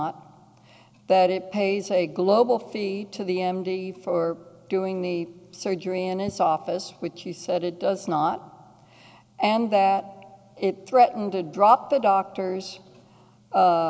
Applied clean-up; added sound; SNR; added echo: none; none; none; none.